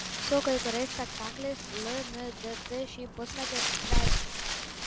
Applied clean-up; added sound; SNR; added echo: none; Wind + Growling; -3 dB; none.